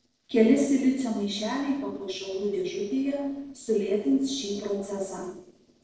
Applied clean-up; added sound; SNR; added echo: neural separator model SepFormer DNS4.